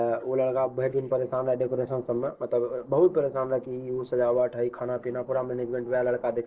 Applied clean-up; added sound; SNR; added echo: neural separator model SepFormer DNS4.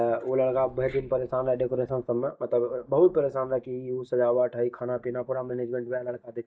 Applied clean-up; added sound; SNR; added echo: neural mask model DeepFilterNet 3.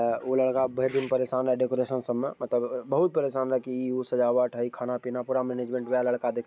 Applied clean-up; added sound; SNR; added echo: none; none; none; none.